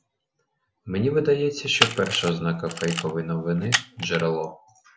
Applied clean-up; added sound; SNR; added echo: none; Camera; 4 dB; none.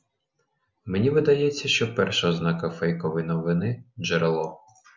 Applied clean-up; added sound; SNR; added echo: none; none; none; none.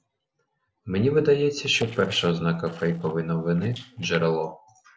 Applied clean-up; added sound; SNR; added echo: neural separator model SepFormer DNS4.